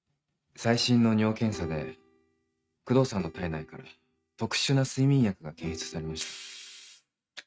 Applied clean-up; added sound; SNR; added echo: neural mask model RNNoise.